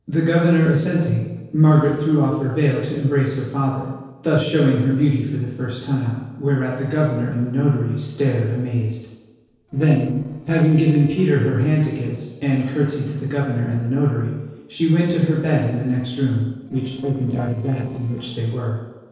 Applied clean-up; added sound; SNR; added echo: neural separator model SepFormer DNS4.